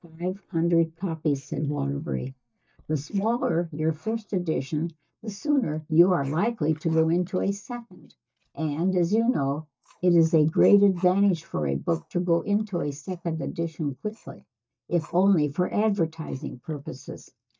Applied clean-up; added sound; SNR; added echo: neural mask model DeepFilterNet 3.